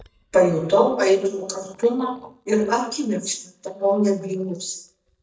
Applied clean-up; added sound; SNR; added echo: neural mask model DeepFilterNet 3.